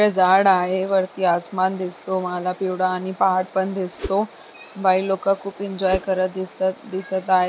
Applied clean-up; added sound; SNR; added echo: none; Whoosh, swoosh, swish; 10 dB; none.